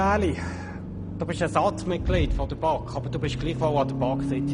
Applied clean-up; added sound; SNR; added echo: none; Accelerating, revving, vroom; 2 dB; none.